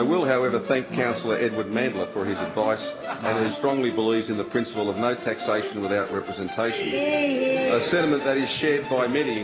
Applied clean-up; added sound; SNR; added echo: none; Musical instrument; 11 dB; none.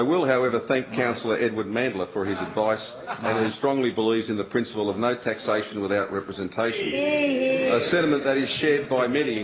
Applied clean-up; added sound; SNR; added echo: none; none; none; none.